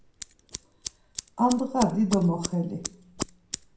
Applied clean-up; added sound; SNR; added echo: none; Scissors; 11 dB; reverberation time 0.5 s.